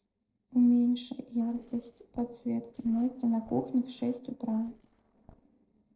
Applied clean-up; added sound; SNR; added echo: neural separator model SepFormer DNS4.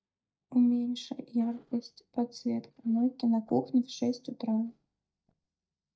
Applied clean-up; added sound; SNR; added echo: neural mask model DeepFilterNet 3.